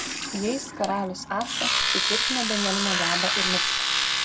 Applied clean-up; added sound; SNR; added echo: none; Domestic sounds, home sounds; -5 dB; none.